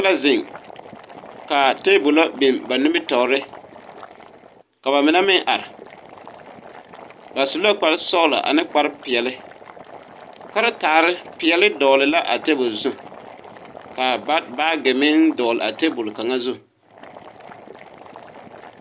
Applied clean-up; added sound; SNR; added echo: none; Boiling; 19 dB; none.